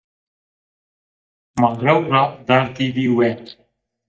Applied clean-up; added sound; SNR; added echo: neural mask model DeepFilterNet 3.